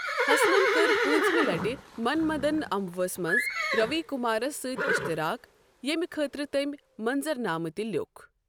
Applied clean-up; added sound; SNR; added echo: none; Livestock, farm animals, working animals; 0 dB; none.